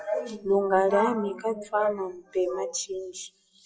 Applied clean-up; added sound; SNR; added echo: classical method WPE with log-MMSE.